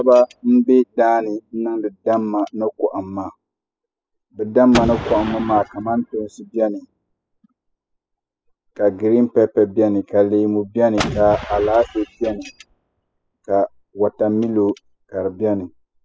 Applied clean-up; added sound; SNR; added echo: classical method spectral subtraction.